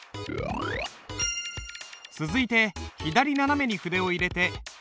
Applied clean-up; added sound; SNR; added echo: none; none; none; none.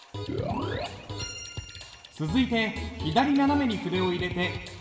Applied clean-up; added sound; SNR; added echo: none; none; none; reverberation time 1.6 s.